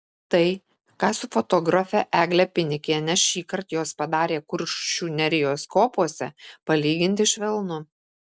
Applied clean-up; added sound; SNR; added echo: none; none; none; none.